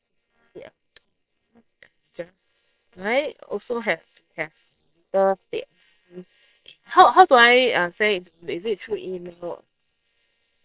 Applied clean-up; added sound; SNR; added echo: neural separator model SepFormer WHAM!.